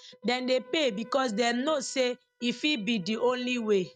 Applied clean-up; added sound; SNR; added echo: neural mask model RNNoise.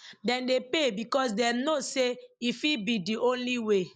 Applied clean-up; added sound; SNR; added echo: none; none; none; none.